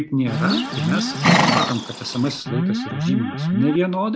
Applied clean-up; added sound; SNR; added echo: none; Livestock, farm animals, working animals + Alarm; -2 dB; none.